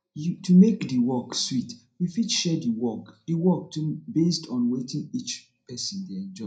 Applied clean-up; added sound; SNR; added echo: none; none; none; reverberation time 0.3 s.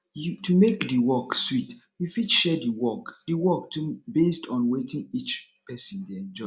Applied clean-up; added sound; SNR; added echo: none; none; none; none.